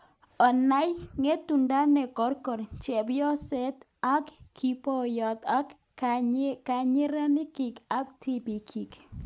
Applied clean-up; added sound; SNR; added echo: none; none; none; none.